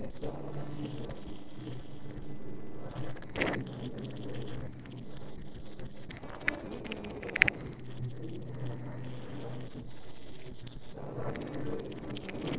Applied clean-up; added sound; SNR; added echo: neural separator model SepFormer DNS4.